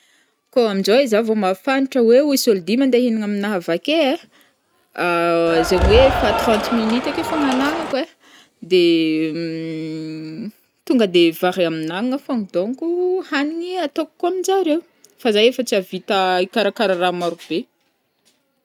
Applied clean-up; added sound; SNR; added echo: none; Cheering; 2 dB; none.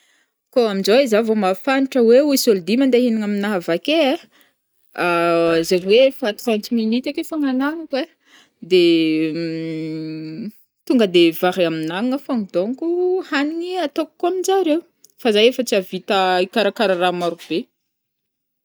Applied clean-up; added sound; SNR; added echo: neural mask model DeepFilterNet 3.